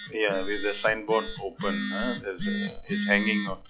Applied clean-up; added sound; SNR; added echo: classical method log-MMSE.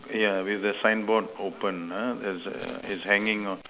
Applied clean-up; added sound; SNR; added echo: none; none; none; none.